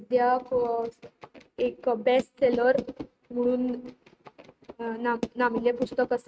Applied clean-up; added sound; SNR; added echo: neural mask model RNNoise.